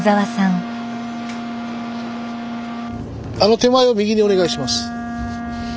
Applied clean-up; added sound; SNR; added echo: none; Wind instrument, woodwind instrument; 8 dB; none.